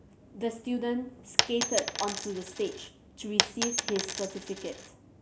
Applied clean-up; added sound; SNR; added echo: none; Coin (dropping); -2 dB; none.